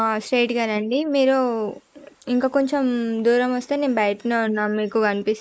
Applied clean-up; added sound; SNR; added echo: neural mask model Resemble Enhance denoiser.